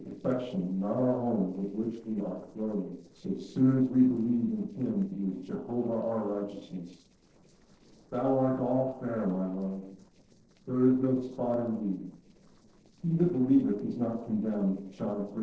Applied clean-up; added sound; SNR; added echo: neural separator model SepFormer DNS4.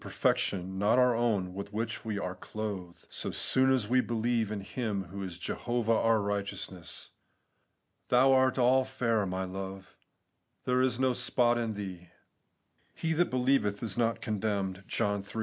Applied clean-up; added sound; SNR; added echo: none; none; none; none.